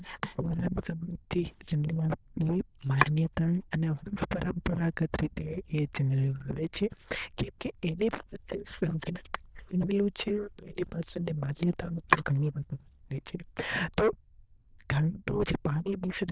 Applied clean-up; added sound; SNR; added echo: neural diffusion model UNIVERSE++.